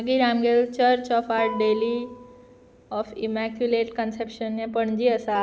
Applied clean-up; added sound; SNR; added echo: none; Guitar; 16 dB; none.